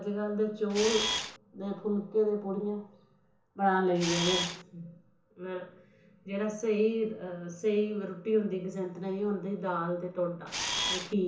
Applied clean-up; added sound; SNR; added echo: none; Camera; 1 dB; reverberation time 0.7 s.